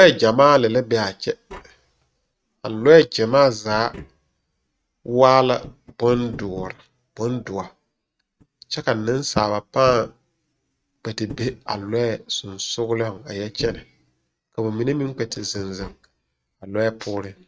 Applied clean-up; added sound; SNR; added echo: neural mask model RNNoise.